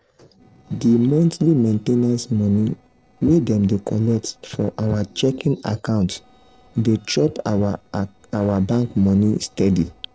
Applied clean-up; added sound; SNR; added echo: neural separator model SepFormer DNS4.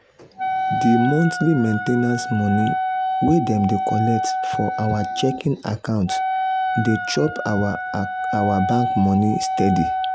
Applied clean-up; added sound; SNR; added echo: none; Wind instrument, woodwind instrument; 3 dB; none.